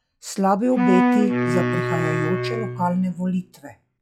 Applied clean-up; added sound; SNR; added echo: classical method log-MMSE.